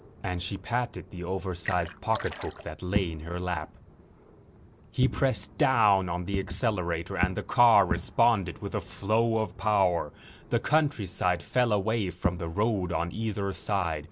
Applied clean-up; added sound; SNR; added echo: none; Fireworks + Splash, splatter; 12 dB; none.